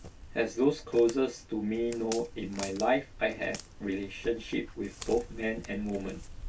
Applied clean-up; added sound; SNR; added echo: none; Walk, footsteps; 14 dB; reverberation time 0.2 s.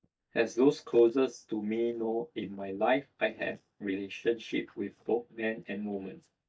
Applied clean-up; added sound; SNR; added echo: neural mask model DeepFilterNet 3.